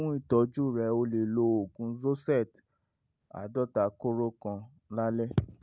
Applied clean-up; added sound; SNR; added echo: none; none; none; none.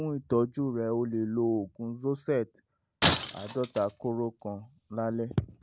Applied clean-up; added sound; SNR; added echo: none; Shatter; 2 dB; none.